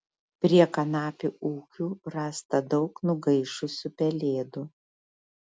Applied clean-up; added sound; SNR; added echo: none; none; none; none.